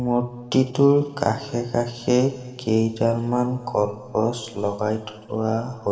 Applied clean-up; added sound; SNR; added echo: none; none; none; reverberation time 2.1 s.